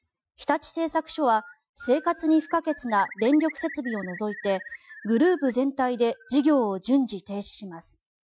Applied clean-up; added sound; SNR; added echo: classical method Wiener filter.